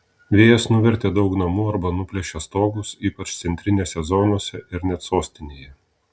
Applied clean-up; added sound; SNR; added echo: none; none; none; none.